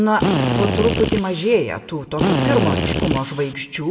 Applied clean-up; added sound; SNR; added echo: none; Drill; -1 dB; reverberation time 1.2 s.